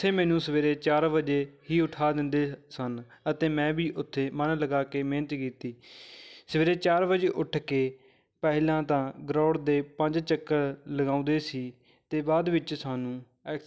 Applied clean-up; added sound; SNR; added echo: none; none; none; none.